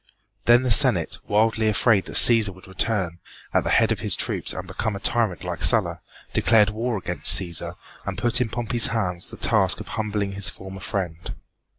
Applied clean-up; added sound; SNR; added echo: neural mask model Resemble Enhance denoiser.